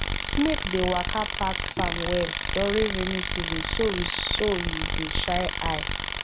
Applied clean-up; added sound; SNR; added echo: none; Tools; -2 dB; none.